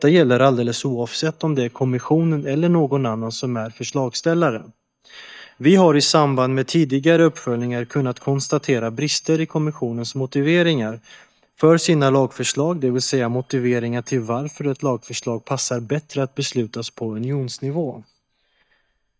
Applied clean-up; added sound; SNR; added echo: neural mask model DeepFilterNet 3.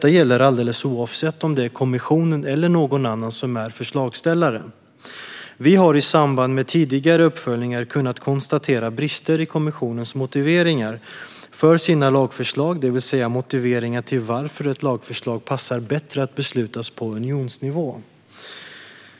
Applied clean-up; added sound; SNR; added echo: none; none; none; none.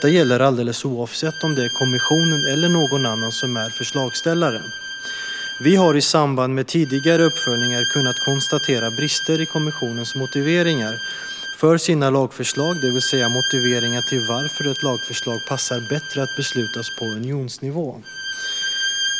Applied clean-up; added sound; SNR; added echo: none; Bowed string instrument; 6 dB; none.